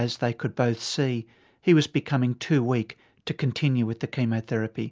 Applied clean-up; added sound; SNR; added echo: none; none; none; none.